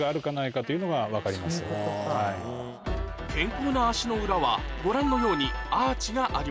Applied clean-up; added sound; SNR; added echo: none; Fart; 17 dB; none.